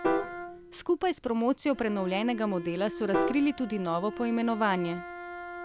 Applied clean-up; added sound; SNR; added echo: none; Piano + Bowed string instrument; 6 dB; none.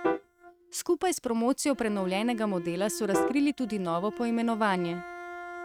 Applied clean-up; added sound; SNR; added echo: neural mask model RNNoise.